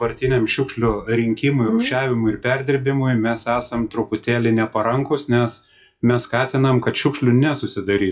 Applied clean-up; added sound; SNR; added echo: classical method WPE with log-MMSE.